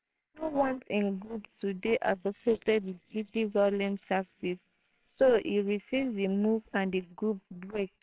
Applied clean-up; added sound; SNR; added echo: neural separator model SepFormer WHAMR!.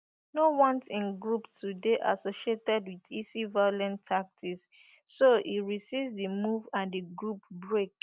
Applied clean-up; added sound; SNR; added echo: none; none; none; none.